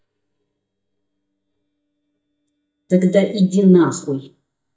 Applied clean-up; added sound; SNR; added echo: neural mask model DeepFilterNet 3.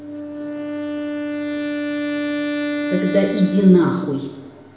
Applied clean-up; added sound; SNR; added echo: none; Wind instrument, woodwind instrument; 4 dB; reverberation time 0.9 s.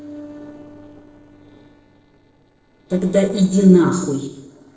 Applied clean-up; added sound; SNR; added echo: neural separator model SepFormer DNS4.